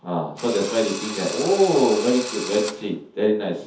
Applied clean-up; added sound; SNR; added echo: none; Drill; 11 dB; reverberation time 0.5 s.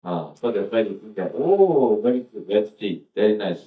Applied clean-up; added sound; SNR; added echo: neural mask model DeepFilterNet 3.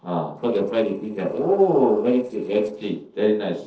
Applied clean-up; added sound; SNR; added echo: neural separator model SepFormer DNS4.